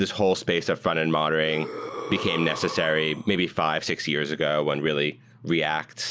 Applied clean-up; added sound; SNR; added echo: none; Breathing; 11 dB; none.